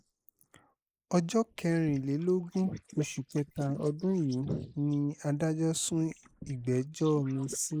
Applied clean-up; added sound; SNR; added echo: neural mask model Resemble Enhance denoiser.